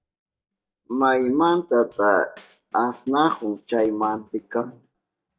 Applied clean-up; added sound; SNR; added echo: neural mask model DeepFilterNet 3.